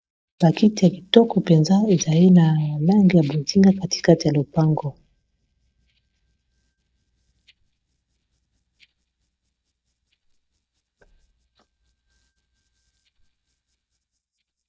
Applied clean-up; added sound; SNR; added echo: neural mask model DeepFilterNet 3.